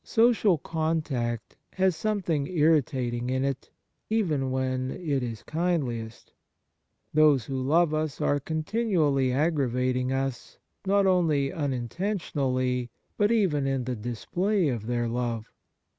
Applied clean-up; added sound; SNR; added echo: none; none; none; none.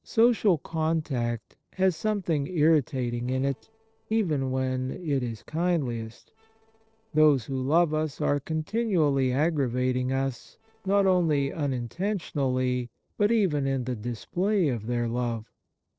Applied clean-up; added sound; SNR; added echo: neural separator model SepFormer DNS4.